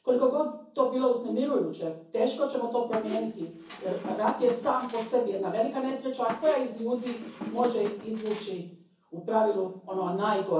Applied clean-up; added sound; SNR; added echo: none; Squeak; 12 dB; reverberation time 0.6 s.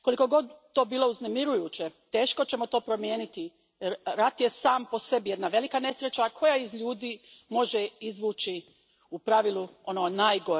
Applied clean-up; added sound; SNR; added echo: none; none; none; none.